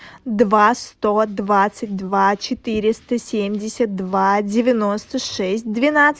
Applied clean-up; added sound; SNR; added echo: none; none; none; none.